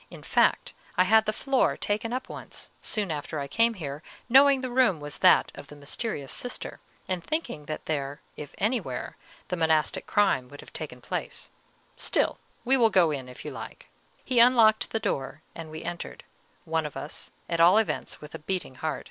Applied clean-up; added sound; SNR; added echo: none; none; none; none.